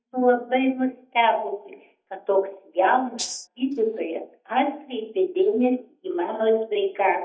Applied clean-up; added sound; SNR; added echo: neural mask model DeepFilterNet 3.